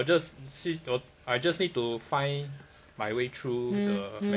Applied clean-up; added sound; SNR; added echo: none; none; none; none.